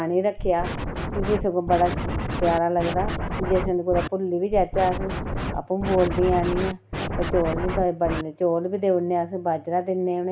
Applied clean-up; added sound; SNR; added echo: none; Scratching (performance technique); 4 dB; none.